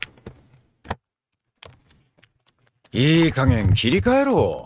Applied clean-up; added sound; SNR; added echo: neural mask model RNNoise.